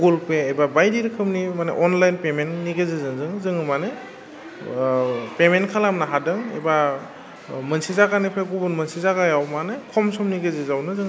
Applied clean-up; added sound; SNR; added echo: none; none; none; none.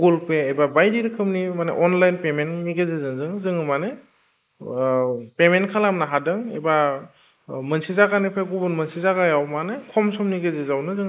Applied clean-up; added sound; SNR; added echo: neural mask model Resemble Enhance denoiser.